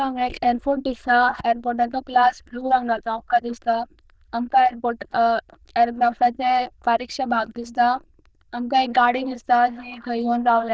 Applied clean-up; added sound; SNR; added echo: neural diffusion model UNIVERSE++.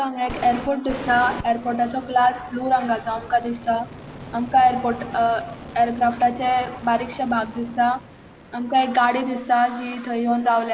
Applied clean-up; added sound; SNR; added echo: none; Fire; 16 dB; none.